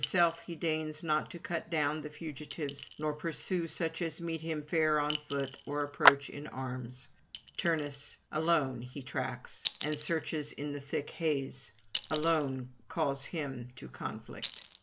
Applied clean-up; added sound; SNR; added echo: none; Chink, clink + Clapping; 0 dB; none.